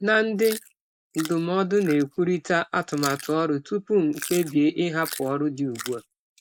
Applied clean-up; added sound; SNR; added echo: neural mask model Resemble Enhance denoiser.